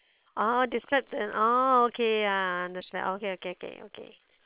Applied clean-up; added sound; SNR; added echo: neural separator model SepFormer WHAM!.